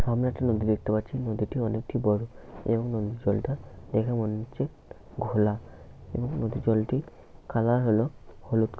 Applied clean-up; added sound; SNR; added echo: none; none; none; none.